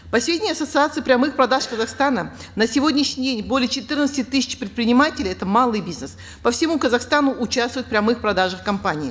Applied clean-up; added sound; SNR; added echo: none; none; none; none.